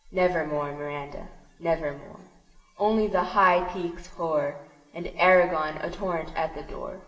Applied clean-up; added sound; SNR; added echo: none; none; none; reverberation time 1.0 s.